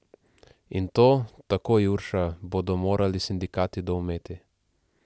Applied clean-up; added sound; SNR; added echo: none; none; none; none.